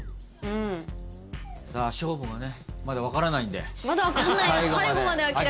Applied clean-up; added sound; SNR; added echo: none; none; none; reverberation time 0.2 s.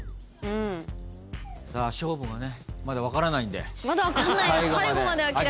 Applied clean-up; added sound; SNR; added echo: none; none; none; none.